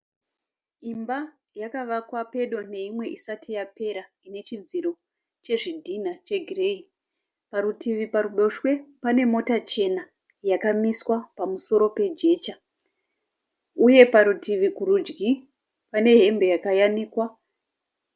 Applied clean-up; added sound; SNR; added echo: none; none; none; none.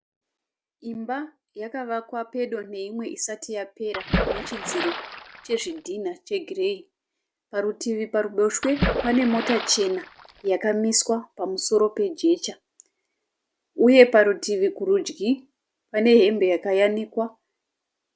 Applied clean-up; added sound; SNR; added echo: none; Splash, splatter; 6 dB; none.